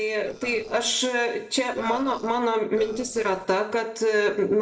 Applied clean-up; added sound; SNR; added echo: neural separator model SepFormer DNS4.